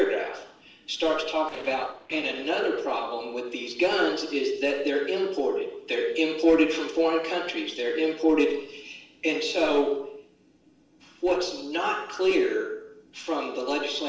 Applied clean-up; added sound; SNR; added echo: neural separator model SepFormer DNS4.